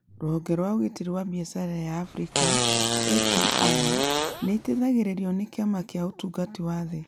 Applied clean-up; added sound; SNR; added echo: none; Fart; -3 dB; none.